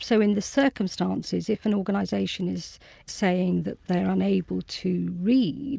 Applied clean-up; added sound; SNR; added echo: none; none; none; none.